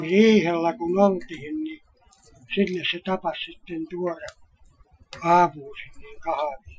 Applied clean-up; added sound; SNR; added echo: classical method Wiener filter.